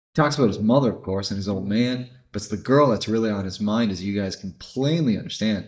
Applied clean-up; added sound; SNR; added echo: neural mask model DeepFilterNet 3.